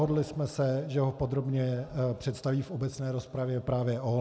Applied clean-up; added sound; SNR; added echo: none; none; none; none.